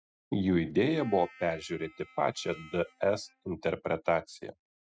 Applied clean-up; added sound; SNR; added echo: classical method spectral subtraction.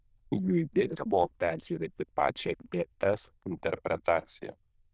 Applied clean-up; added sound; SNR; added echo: neural diffusion model UNIVERSE++.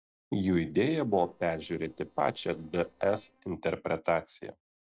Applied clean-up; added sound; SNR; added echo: neural separator model SepFormer DNS4.